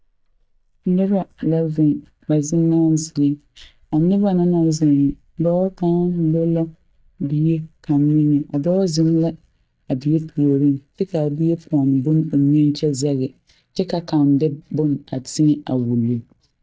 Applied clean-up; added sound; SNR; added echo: neural mask model DeepFilterNet 3.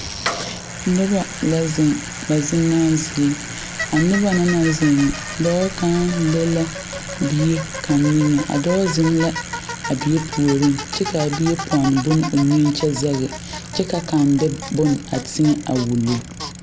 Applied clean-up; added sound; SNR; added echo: none; Bicycle; 10 dB; none.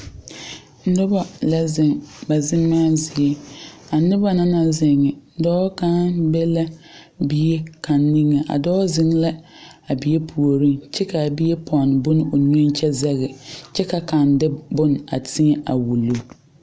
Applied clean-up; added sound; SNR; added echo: none; none; none; none.